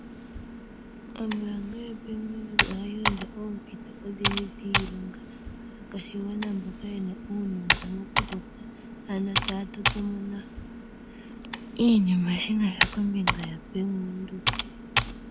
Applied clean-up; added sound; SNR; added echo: none; Computer keyboard; -1 dB; none.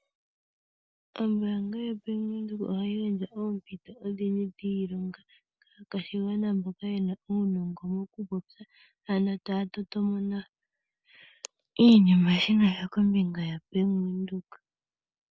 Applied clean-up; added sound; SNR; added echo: none; none; none; none.